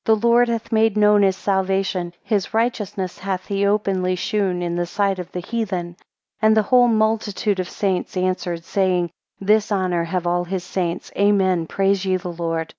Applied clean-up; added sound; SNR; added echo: none; none; none; none.